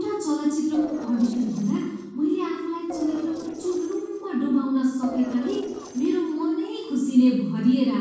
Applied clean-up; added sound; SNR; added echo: neural separator model SepFormer DNS4.